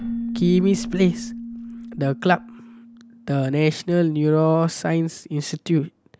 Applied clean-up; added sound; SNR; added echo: none; Keyboard (musical); 12 dB; none.